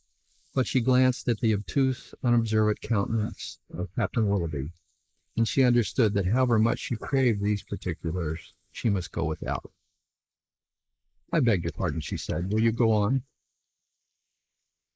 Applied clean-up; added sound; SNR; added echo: neural mask model Resemble Enhance denoiser.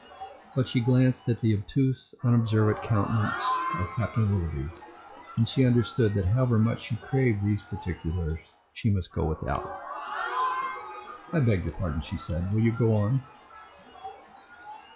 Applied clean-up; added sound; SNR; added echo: classical method log-MMSE.